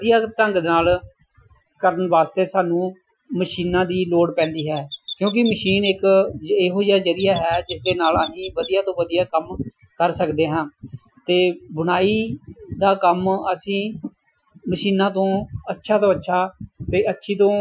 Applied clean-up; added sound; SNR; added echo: classical method Wiener filter.